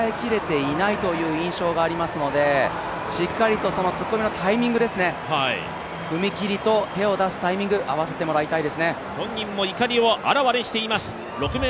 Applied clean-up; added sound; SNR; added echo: none; none; none; none.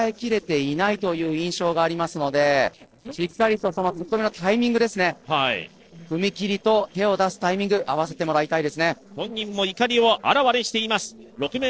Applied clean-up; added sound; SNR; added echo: neural separator model SepFormer DNS4.